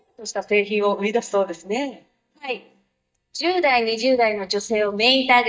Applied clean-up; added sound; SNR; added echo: neural mask model DeepFilterNet 3.